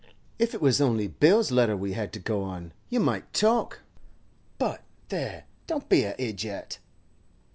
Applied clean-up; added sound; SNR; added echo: none; none; none; none.